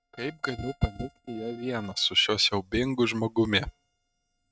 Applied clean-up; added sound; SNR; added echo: neural mask model RNNoise.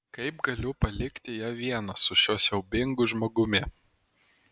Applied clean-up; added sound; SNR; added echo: none; none; none; none.